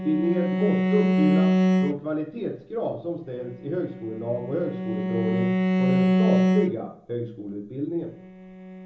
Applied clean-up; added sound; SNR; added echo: none; Bowed string instrument; -4 dB; reverberation time 1.2 s.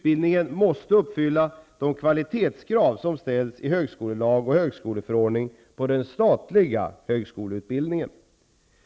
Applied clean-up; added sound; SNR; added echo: none; none; none; none.